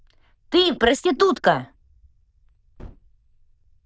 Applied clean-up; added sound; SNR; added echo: neural diffusion model UNIVERSE++.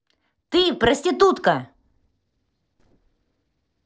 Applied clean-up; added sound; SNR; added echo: neural separator model SepFormer DNS4.